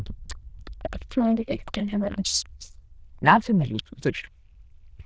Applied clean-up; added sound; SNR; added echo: neural diffusion model UNIVERSE++.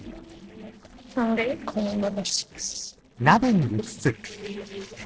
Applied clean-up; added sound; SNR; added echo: neural separator model SepFormer DNS4.